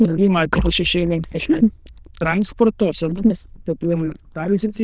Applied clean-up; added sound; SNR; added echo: neural diffusion model UNIVERSE++.